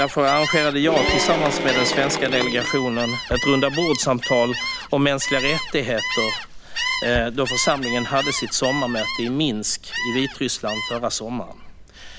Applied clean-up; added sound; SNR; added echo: none; Gull, seagull + Applause / Cheering; 4 dB; none.